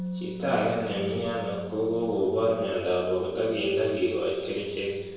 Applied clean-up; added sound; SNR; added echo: none; Musical instrument; 12 dB; reverberation time 1.0 s.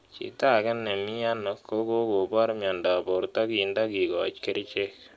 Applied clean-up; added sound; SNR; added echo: none; none; none; none.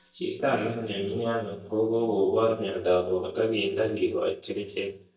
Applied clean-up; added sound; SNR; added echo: neural mask model DeepFilterNet 3.